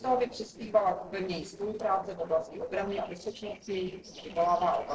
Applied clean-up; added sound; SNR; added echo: neural separator model SepFormer DNS4.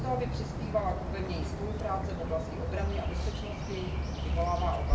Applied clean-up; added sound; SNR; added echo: none; Bird; -3 dB; reverberation time 0.6 s.